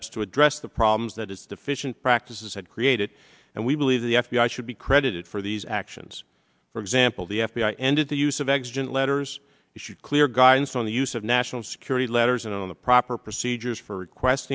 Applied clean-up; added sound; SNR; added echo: none; none; none; none.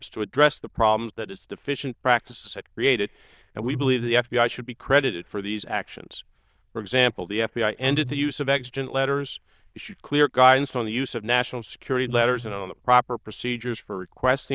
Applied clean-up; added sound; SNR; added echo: neural diffusion model UNIVERSE++.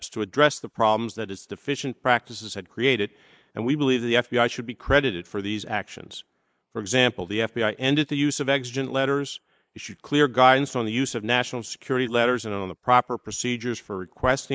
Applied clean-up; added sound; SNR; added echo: neural mask model Resemble Enhance denoiser.